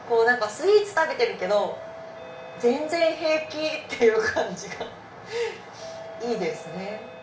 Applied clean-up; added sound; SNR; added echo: none; Doorbell; 19 dB; reverberation time 0.5 s.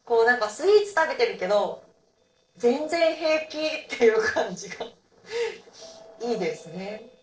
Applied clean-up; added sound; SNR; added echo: neural separator model SepFormer DNS4.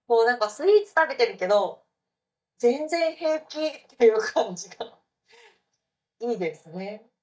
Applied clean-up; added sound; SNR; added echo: neural mask model DeepFilterNet 3.